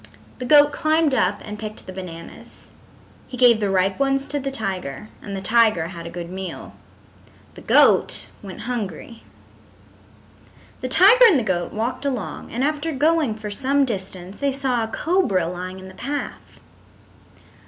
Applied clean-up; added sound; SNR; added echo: none; none; none; none.